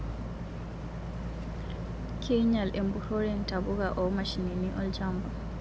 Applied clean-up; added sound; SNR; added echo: none; Boat, Water vehicle; 3 dB; none.